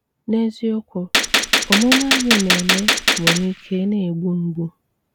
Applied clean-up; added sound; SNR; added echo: none; Gunshot, gunfire; -3 dB; none.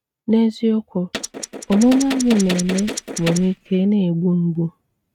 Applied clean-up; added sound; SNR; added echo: neural mask model RNNoise.